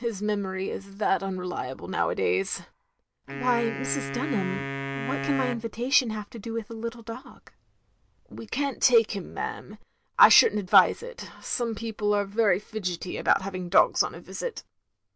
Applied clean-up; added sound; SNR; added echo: none; Wind instrument, woodwind instrument; 7 dB; none.